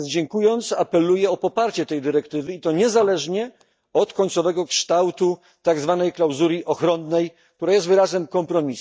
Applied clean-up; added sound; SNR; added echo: neural mask model DeepFilterNet 3.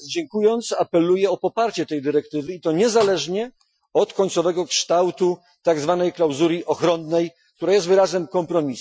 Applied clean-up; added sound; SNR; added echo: classical method Wiener filter.